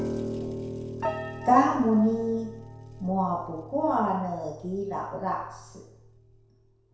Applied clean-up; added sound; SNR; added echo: none; Piano; 9 dB; reverberation time 0.7 s.